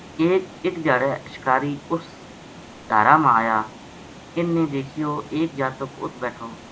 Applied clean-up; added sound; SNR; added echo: none; Water; 18 dB; none.